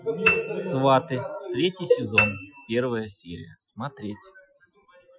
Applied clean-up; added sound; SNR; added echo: classical method Wiener filter.